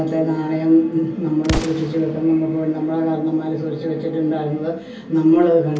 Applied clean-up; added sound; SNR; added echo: none; Explosion; 15 dB; reverberation time 0.4 s.